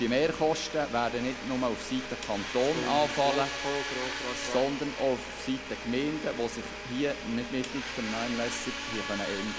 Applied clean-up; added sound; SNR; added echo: none; Domestic sounds, home sounds; 7 dB; none.